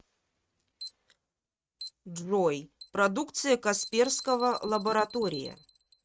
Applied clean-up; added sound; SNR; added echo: neural mask model RNNoise.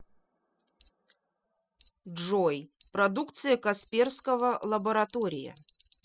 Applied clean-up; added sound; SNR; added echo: classical method spectral subtraction.